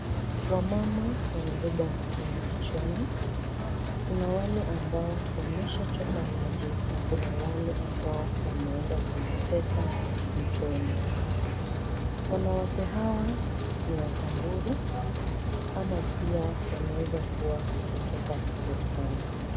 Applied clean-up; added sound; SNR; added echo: none; Rain; -5 dB; none.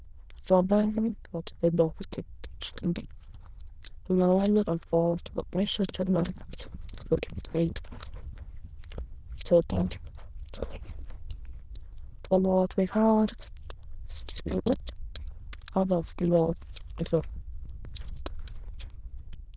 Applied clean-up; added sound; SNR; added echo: neural diffusion model UNIVERSE++.